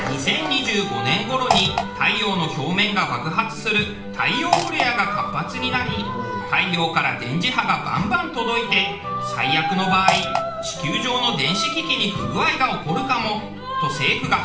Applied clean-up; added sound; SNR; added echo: none; Fart; 4 dB; reverberation time 0.6 s.